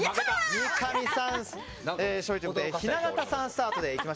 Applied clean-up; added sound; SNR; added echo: none; none; none; none.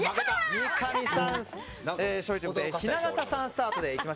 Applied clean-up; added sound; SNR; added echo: none; Bowed string instrument; 10 dB; none.